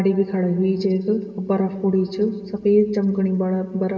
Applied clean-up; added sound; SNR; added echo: none; none; none; reverberation time 2.0 s.